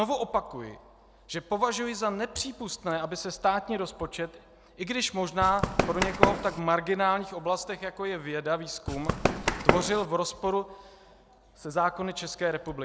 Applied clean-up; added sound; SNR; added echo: none; Run; -3 dB; none.